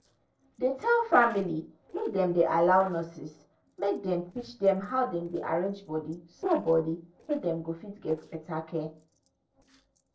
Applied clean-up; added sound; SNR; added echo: neural separator model SepFormer DNS4.